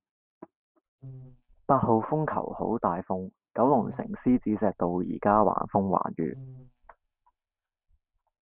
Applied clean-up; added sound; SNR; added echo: neural mask model RNNoise.